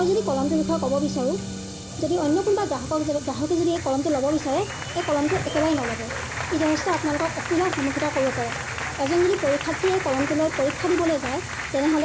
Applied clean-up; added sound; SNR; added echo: none; Applause + Fire; 7 dB; none.